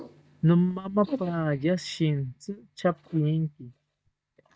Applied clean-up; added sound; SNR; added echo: neural mask model DeepFilterNet 3.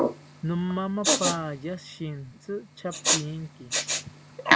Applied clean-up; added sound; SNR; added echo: none; Respiratory sounds; -4 dB; none.